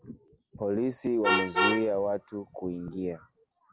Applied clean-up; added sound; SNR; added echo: none; Vehicle horn, car horn, honking; 2 dB; none.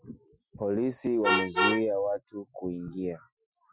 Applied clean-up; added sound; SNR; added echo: classical method Wiener filter.